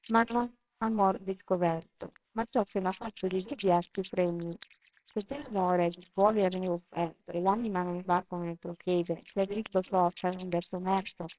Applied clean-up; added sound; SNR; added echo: neural separator model SepFormer WHAMR!.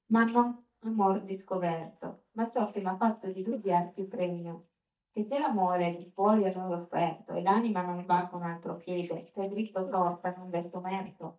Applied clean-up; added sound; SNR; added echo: neural mask model DeepFilterNet 3.